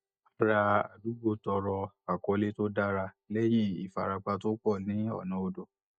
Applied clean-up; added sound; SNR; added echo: neural mask model DeepFilterNet 3.